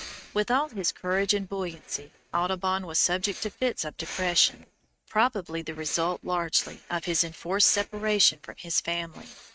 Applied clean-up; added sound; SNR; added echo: neural mask model RNNoise.